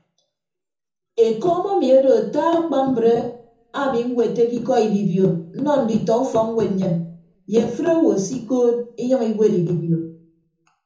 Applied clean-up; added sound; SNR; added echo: none; none; none; reverberation time 0.6 s.